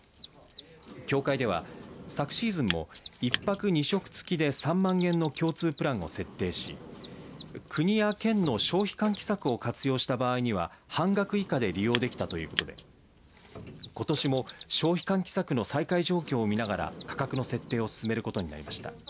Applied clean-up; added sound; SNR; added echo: none; Mechanisms + Sliding door; 14 dB; none.